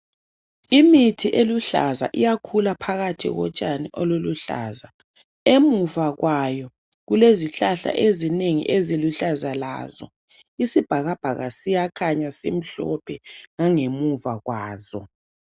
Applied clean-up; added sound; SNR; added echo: none; none; none; none.